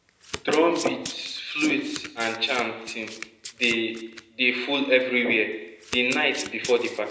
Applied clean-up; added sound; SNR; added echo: none; Domestic sounds, home sounds; 14 dB; reverberation time 0.8 s.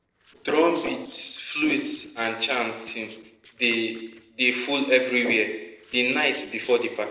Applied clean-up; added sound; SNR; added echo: neural separator model SepFormer DNS4.